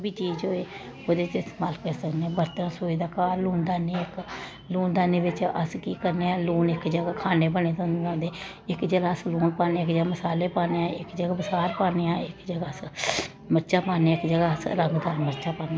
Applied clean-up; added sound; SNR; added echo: none; none; none; none.